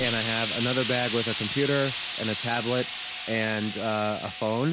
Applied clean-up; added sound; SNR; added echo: none; Explosion; 5 dB; none.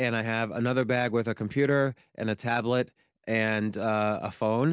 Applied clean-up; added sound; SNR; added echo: none; none; none; none.